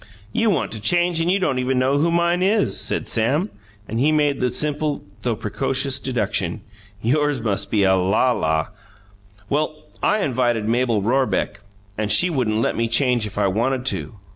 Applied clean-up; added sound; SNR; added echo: none; none; none; none.